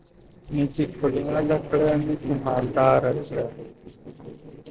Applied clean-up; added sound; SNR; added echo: neural separator model SepFormer DNS4.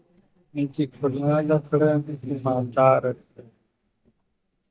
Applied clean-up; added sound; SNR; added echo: neural mask model DeepFilterNet 3.